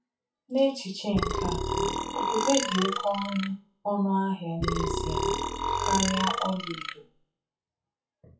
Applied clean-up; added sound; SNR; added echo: classical method WPE with log-MMSE.